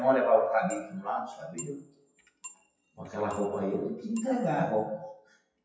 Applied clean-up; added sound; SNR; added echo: classical method WPE with log-MMSE.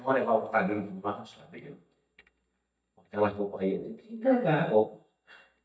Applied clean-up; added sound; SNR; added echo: neural mask model DeepFilterNet 3.